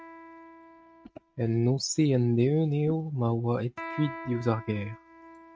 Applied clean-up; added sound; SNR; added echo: neural mask model RNNoise.